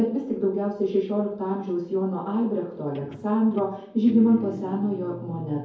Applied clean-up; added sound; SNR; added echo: none; Guitar; 18 dB; reverberation time 2.3 s.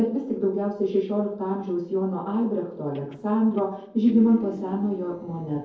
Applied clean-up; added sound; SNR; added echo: neural separator model SepFormer DNS4.